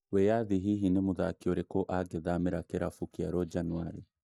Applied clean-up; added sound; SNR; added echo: neural mask model DeepFilterNet 3.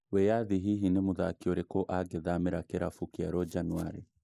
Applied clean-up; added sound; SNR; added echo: neural mask model Resemble Enhance denoiser.